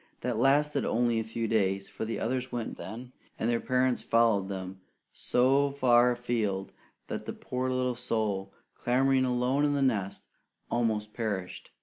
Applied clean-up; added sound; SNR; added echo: none; none; none; none.